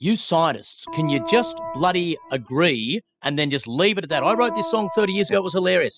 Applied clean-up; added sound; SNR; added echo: classical method spectral subtraction.